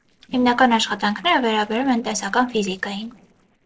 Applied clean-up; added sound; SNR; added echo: neural separator model SepFormer DNS4.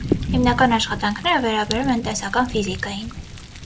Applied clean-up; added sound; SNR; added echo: none; Thunder; 6 dB; none.